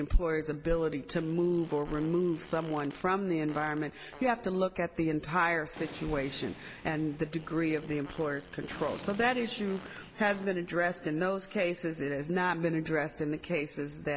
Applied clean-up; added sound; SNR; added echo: none; Thunder + Fart; 17 dB; none.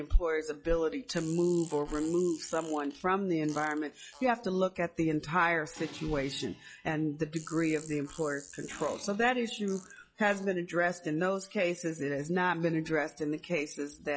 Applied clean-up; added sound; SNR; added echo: classical method log-MMSE.